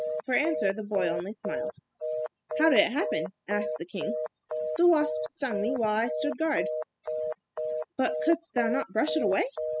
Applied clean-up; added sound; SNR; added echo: classical method spectral subtraction.